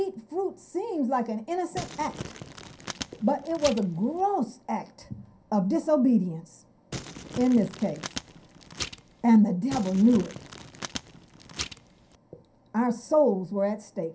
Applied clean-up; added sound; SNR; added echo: none; Crumpling, crinkling; 12 dB; reverberation time 0.3 s.